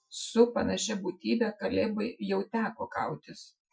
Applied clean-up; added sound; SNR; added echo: classical method Wiener filter.